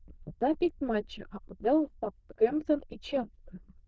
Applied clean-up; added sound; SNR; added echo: neural diffusion model UNIVERSE++.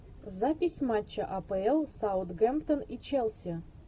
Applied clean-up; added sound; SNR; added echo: none; none; none; none.